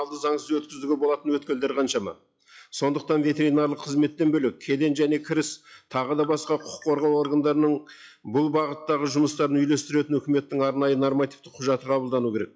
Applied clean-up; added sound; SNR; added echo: classical method log-MMSE.